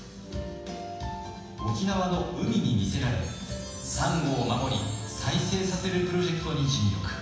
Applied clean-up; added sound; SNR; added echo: none; none; none; reverberation time 1.1 s.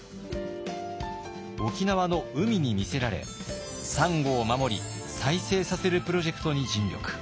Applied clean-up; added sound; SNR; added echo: none; none; none; none.